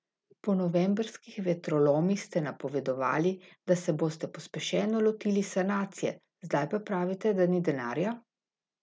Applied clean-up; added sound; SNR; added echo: none; none; none; none.